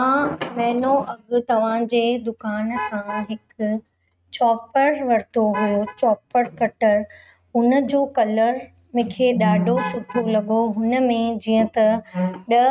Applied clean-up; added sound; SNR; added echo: neural mask model RNNoise.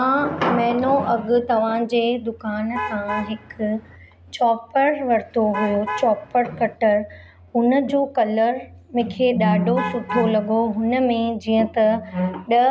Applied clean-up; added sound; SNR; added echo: none; Alarm / Truck; 10 dB; none.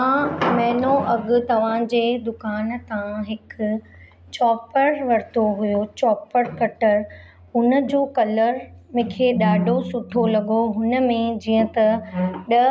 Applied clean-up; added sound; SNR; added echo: none; none; none; none.